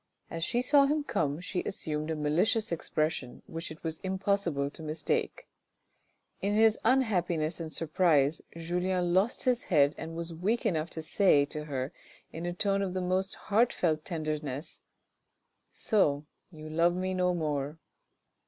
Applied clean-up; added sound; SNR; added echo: none; none; none; none.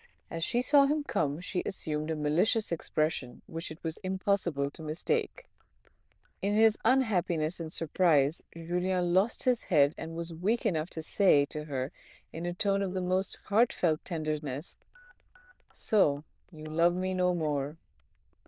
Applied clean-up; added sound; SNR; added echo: neural diffusion model UNIVERSE++.